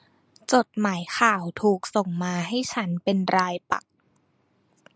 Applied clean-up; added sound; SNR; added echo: none; none; none; none.